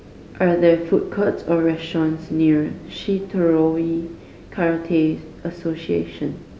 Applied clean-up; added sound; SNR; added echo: none; none; none; none.